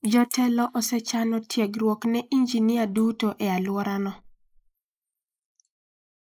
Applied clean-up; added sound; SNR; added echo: neural mask model Resemble Enhance denoiser.